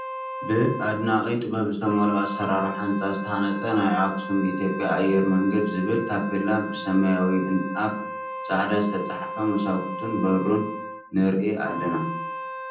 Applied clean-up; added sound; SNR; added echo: none; Wind instrument, woodwind instrument; 9 dB; reverberation time 0.6 s.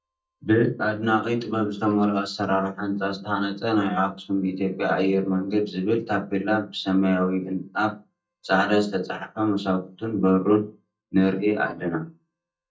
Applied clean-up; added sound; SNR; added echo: neural mask model DeepFilterNet 3.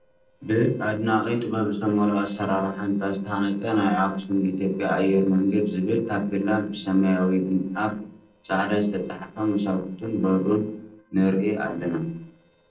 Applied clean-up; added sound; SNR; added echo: neural separator model SepFormer DNS4.